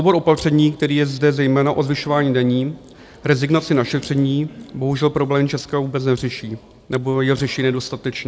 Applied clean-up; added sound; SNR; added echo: none; none; none; none.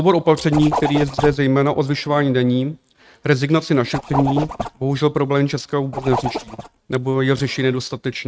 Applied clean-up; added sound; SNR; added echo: neural mask model RNNoise.